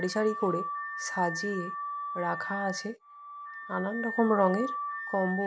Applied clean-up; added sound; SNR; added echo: none; Alarm / Car; 6 dB; none.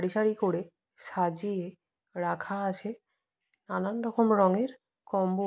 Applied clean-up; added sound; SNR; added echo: none; none; none; none.